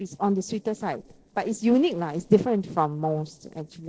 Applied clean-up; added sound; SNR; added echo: neural separator model SepFormer DNS4.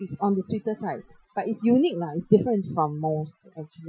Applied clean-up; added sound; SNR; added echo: classical method Wiener filter.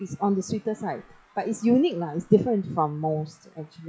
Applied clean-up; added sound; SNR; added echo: classical method log-MMSE.